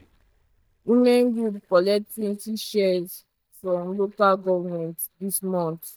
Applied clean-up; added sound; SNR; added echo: neural mask model DeepFilterNet 3.